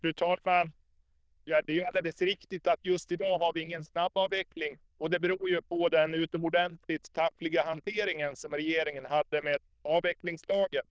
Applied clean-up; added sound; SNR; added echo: neural diffusion model UNIVERSE++.